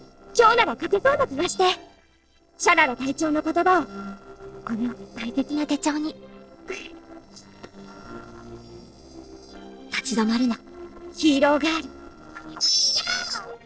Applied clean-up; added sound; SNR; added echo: neural separator model SepFormer DNS4.